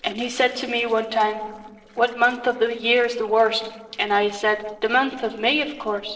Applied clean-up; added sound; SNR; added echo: neural separator model SepFormer DNS4.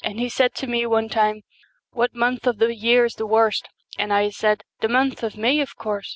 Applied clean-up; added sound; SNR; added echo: none; none; none; none.